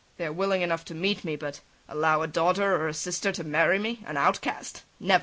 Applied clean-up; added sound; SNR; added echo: none; none; none; none.